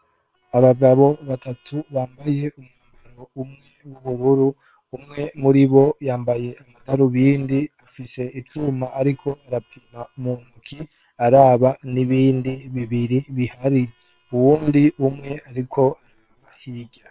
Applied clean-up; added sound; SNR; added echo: neural separator model SepFormer WHAM!.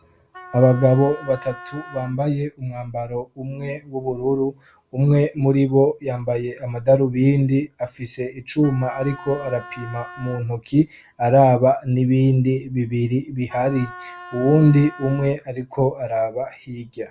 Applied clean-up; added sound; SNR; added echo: none; Wind instrument, woodwind instrument; 18 dB; none.